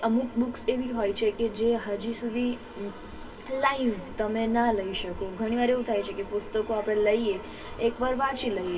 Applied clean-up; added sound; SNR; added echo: none; none; none; reverberation time 2.5 s.